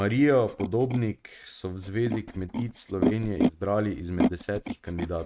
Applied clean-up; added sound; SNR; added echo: neural mask model RNNoise.